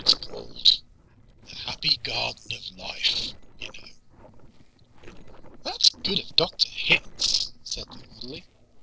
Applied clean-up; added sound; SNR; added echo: neural separator model SepFormer DNS4.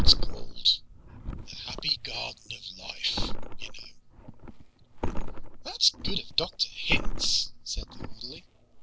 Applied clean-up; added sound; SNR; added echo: none; Thump, thud; -3 dB; none.